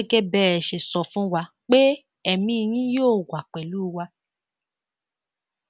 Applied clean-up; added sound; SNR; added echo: none; none; none; none.